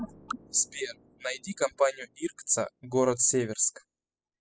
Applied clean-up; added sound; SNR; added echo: classical method spectral subtraction.